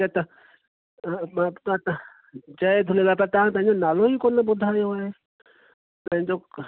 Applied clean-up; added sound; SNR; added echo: none; none; none; none.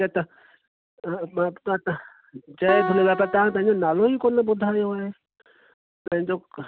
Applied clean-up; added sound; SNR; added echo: none; Piano; 8 dB; none.